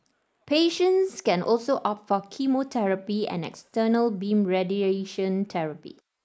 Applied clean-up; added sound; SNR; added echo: neural mask model Resemble Enhance denoiser.